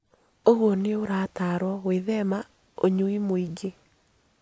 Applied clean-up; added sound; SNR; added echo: none; none; none; none.